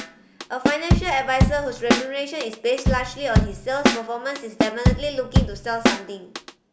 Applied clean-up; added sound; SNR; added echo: none; Drum / Drum kit; -4 dB; none.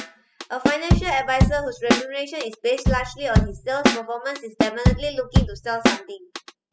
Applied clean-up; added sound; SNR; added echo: classical method spectral subtraction.